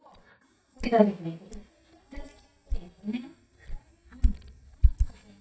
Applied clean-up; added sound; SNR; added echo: neural mask model DeepFilterNet 3.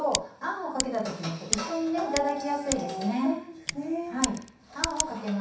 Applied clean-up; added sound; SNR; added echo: none; Scissors; 6 dB; reverberation time 0.7 s.